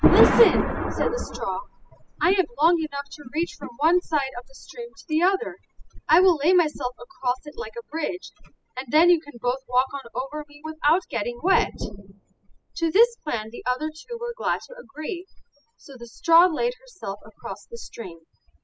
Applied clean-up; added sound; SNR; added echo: classical method spectral subtraction.